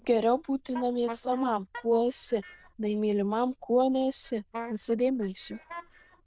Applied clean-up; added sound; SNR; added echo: neural diffusion model UNIVERSE++.